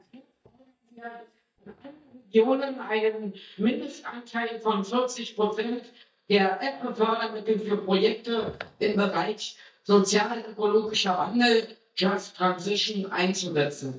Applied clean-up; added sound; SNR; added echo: neural mask model DeepFilterNet 3.